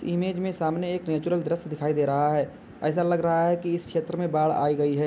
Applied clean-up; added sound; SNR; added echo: none; none; none; none.